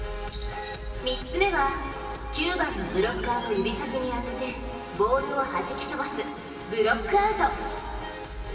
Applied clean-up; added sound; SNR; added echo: none; none; none; reverberation time 2.6 s.